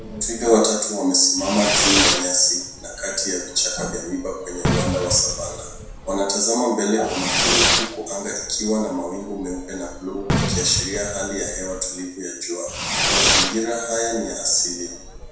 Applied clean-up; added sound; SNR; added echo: none; Fireworks; 2 dB; reverberation time 0.7 s.